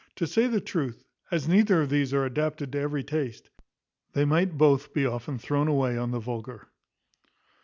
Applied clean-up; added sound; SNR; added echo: none; none; none; none.